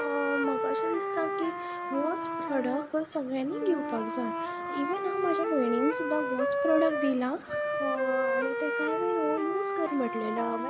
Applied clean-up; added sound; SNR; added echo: none; Wind instrument, woodwind instrument; 0 dB; none.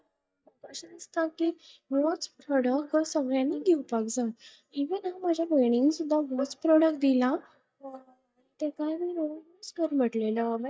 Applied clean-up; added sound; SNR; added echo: neural mask model DeepFilterNet 3.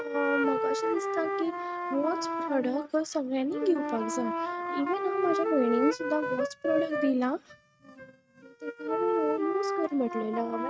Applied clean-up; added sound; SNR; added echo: neural mask model RNNoise.